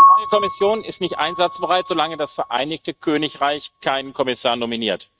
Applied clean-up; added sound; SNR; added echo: neural mask model RNNoise.